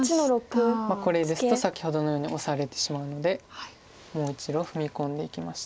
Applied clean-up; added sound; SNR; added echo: none; none; none; none.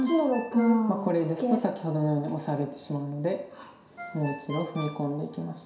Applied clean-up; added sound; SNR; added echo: none; Ringtone; 18 dB; reverberation time 0.7 s.